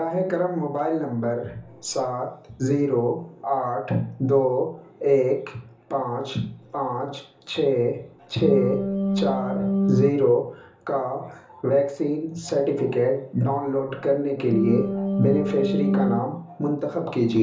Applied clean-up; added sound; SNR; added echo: none; Organ; -1 dB; reverberation time 0.8 s.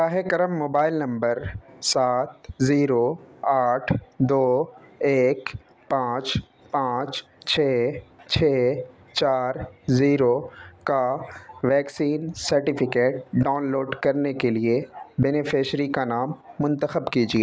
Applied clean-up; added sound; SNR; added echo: none; none; none; none.